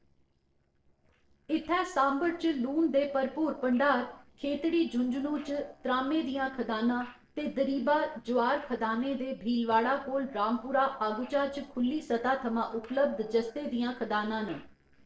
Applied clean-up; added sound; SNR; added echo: neural separator model SepFormer DNS4.